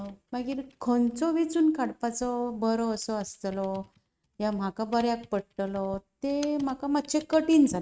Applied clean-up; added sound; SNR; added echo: neural mask model RNNoise.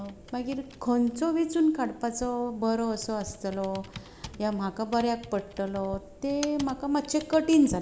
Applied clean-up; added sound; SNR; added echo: none; Computer keyboard; 19 dB; none.